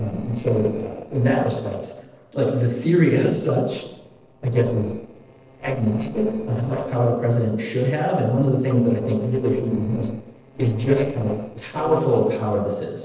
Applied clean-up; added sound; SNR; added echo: neural separator model SepFormer DNS4.